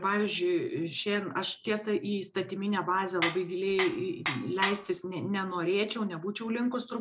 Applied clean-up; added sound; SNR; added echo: none; Tools; 5 dB; none.